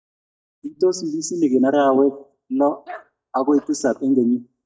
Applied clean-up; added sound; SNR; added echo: neural mask model DeepFilterNet 3.